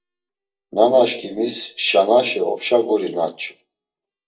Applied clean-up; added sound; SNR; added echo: neural mask model DeepFilterNet 3.